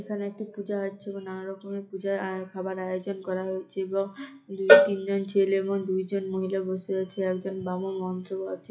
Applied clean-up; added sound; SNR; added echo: classical method WPE with log-MMSE.